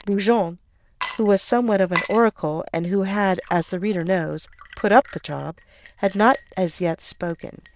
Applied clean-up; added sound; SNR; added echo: neural diffusion model UNIVERSE++.